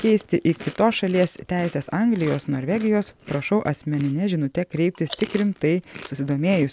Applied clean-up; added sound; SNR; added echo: none; Chewing, mastication; 17 dB; none.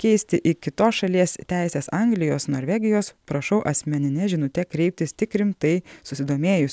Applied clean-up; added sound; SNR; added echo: none; none; none; none.